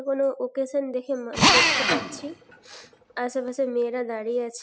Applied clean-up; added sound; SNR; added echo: none; Drill; -4 dB; none.